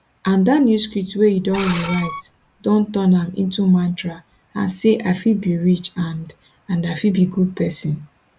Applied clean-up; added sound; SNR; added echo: none; Screech; 10 dB; none.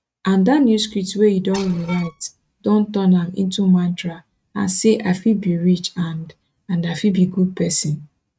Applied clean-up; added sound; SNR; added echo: neural mask model RNNoise.